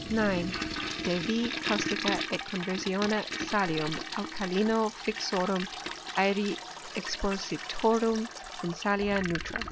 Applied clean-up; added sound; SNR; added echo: none; Toilet flush; 6 dB; none.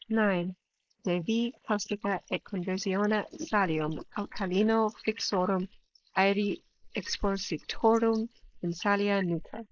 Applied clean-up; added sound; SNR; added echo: neural mask model Resemble Enhance denoiser.